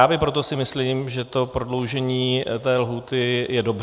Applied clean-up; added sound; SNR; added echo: none; none; none; none.